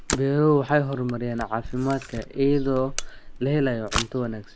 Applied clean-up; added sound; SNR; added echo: none; Camera; 9 dB; none.